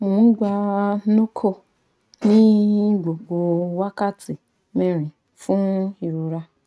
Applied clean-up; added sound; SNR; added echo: neural mask model RNNoise.